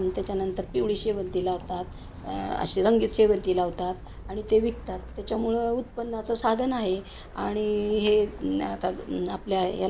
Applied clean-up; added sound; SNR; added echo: none; Walk, footsteps; 15 dB; none.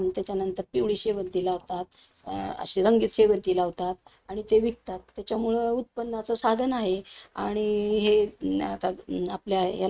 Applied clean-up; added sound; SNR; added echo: neural mask model RNNoise.